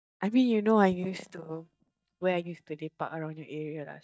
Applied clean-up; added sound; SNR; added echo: neural mask model DeepFilterNet 3.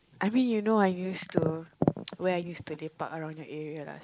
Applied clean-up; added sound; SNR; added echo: neural mask model Resemble Enhance denoiser.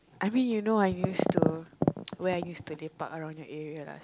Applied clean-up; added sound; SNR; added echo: none; none; none; none.